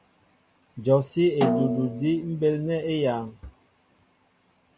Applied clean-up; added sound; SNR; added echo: none; Snare drum; 5 dB; none.